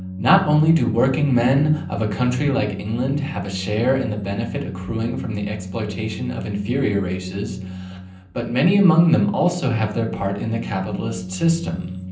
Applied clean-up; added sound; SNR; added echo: none; Organ; 11 dB; reverberation time 0.6 s.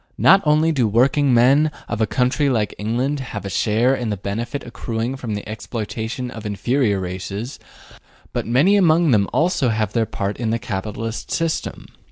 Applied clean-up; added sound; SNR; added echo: none; none; none; none.